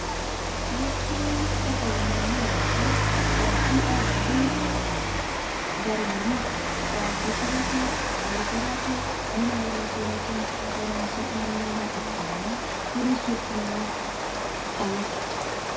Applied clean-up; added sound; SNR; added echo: none; Rain; -5 dB; reverberation time 2.4 s.